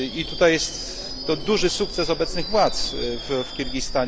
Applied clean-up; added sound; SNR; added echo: none; Screech / Subway, metro, underground; 6 dB; none.